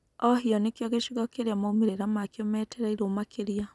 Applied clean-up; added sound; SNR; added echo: none; none; none; none.